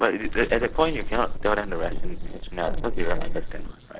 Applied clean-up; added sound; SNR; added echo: neural separator model SepFormer DNS4.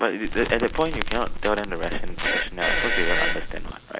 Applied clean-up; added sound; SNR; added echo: none; Crackle + Fart; -2 dB; none.